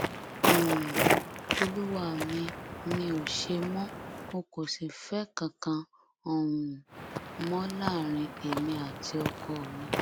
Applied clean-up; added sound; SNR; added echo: none; Walk, footsteps; 0 dB; none.